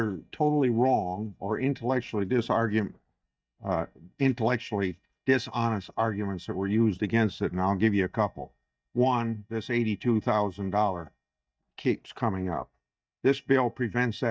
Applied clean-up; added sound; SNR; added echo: neural mask model DeepFilterNet 3.